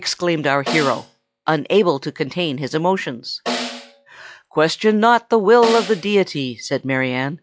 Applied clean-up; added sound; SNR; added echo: classical method log-MMSE.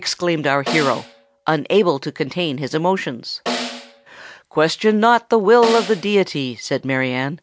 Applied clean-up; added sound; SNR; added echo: none; Snare drum; 10 dB; none.